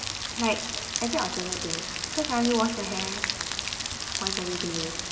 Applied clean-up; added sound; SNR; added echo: none; Rain; 1 dB; reverberation time 1.8 s.